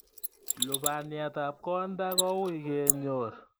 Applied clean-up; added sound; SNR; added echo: neural mask model Resemble Enhance denoiser.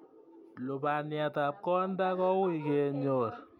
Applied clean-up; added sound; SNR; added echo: none; none; none; none.